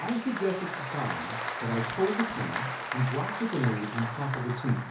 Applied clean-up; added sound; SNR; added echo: none; Applause; 4 dB; reverberation time 0.7 s.